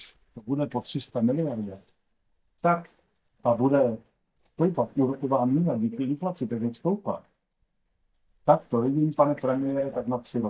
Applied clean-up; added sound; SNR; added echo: neural mask model DeepFilterNet 3.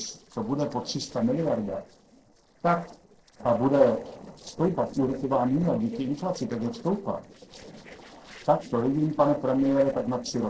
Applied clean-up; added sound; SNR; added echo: neural separator model SepFormer DNS4.